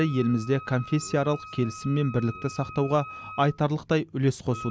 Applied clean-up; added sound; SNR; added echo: none; Wind instrument, woodwind instrument; 16 dB; none.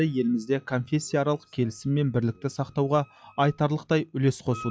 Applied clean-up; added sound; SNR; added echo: classical method log-MMSE.